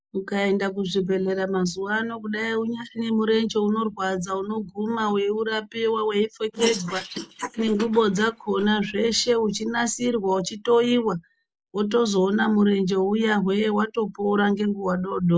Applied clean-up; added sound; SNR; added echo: neural mask model Resemble Enhance denoiser.